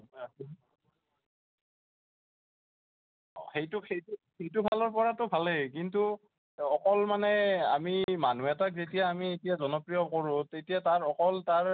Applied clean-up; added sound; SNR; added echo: none; none; none; none.